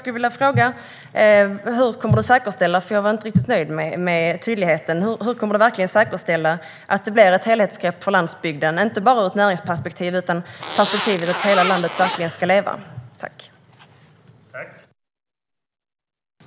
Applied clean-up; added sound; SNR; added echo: none; Zipper (clothing); 5 dB; none.